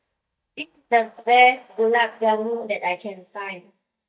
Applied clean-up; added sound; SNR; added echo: neural mask model DeepFilterNet 3.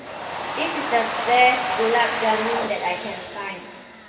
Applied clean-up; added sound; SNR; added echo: none; Domestic sounds, home sounds; 5 dB; reverberation time 2.7 s.